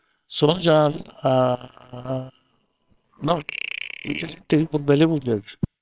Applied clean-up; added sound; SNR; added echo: neural separator model SepFormer WHAMR!.